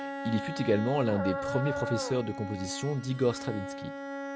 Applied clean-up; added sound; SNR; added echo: none; Dog + Bowed string instrument; 6 dB; none.